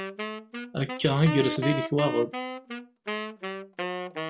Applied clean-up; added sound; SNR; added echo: none; Wind instrument, woodwind instrument; 5 dB; none.